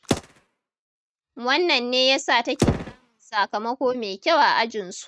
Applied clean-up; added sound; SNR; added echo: neural mask model RNNoise.